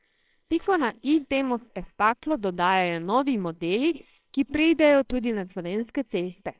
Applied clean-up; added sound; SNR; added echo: neural separator model SepFormer WHAMR!.